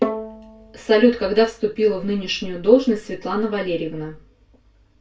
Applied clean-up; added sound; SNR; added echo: none; Bowed string instrument; 10 dB; reverberation time 0.2 s.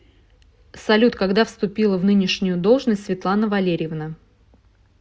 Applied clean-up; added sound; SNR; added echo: none; none; none; none.